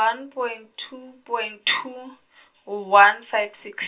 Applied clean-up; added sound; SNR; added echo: none; none; none; reverberation time 0.2 s.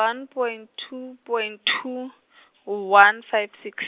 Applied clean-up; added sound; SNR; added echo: none; none; none; none.